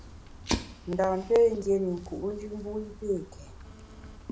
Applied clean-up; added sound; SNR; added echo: none; Fire; 10 dB; none.